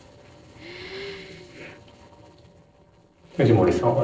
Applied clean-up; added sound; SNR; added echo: neural separator model SepFormer DNS4.